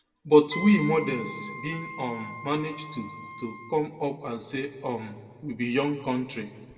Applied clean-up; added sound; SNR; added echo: none; Wind instrument, woodwind instrument; 12 dB; reverberation time 1.1 s.